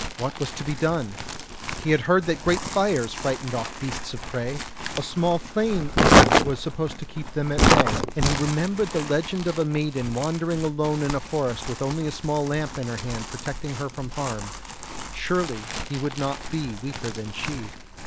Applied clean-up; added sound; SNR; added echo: none; Crumpling, crinkling; 0 dB; none.